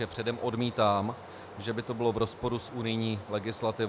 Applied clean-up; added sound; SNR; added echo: none; Stream; 15 dB; none.